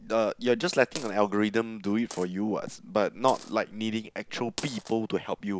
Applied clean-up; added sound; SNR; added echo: none; Coin (dropping); 19 dB; none.